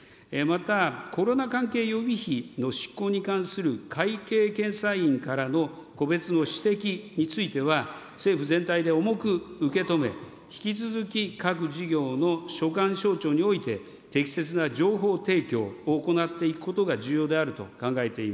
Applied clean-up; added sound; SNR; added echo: none; none; none; none.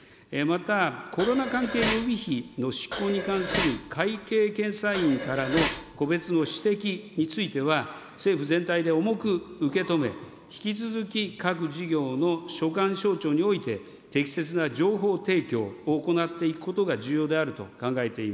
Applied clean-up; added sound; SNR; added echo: none; Dishes, pots, and pans; 7 dB; none.